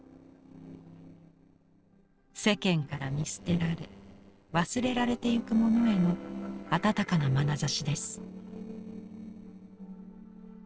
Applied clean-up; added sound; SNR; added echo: neural separator model SepFormer DNS4.